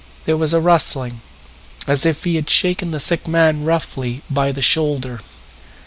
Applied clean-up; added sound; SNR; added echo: none; none; none; none.